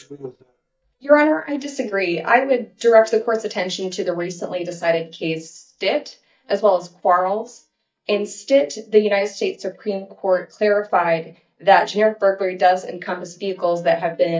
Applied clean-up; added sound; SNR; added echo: neural mask model DeepFilterNet 3.